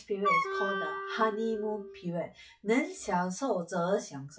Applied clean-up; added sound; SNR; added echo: classical method WPE with log-MMSE.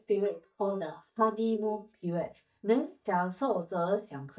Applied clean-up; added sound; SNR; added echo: neural mask model DeepFilterNet 3.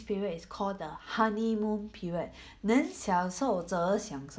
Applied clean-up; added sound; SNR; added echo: none; none; none; none.